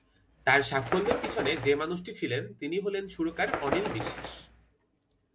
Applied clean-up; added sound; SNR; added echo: none; Bird; 7 dB; none.